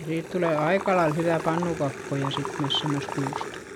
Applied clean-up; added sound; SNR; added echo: none; Growling + Liquid; 7 dB; none.